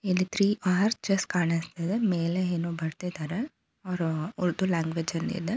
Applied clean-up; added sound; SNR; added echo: none; none; none; none.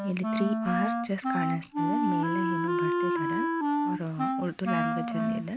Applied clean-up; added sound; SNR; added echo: none; Wind instrument, woodwind instrument; -4 dB; none.